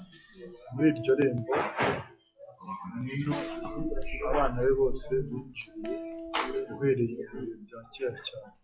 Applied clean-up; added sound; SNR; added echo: classical method log-MMSE.